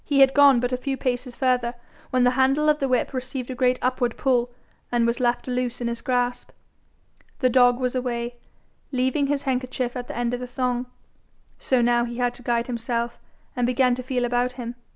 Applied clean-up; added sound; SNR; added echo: none; none; none; none.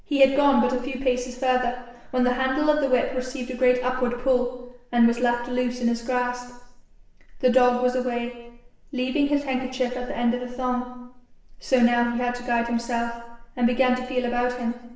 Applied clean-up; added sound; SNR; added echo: none; none; none; reverberation time 0.9 s.